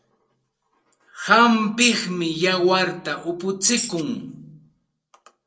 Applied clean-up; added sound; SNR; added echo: neural separator model SepFormer DNS4.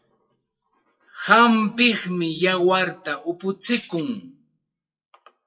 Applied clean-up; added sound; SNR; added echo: classical method WPE with log-MMSE.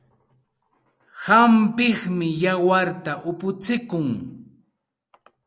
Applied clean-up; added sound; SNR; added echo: none; none; none; none.